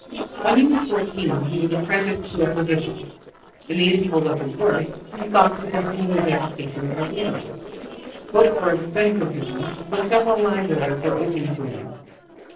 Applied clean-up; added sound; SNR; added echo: neural separator model SepFormer DNS4.